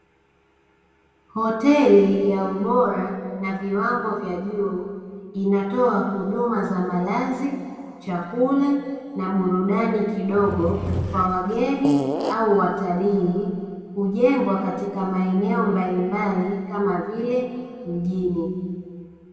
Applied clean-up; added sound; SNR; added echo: none; Fart / Drawer open or close; 6 dB; reverberation time 2.1 s.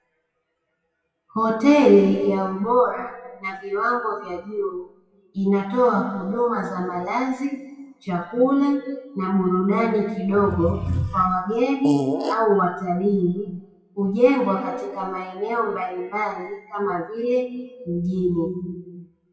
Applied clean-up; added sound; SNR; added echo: classical method WPE with log-MMSE.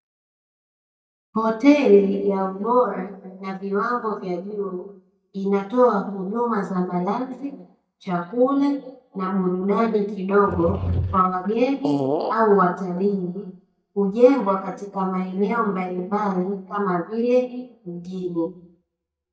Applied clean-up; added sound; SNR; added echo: neural mask model DeepFilterNet 3.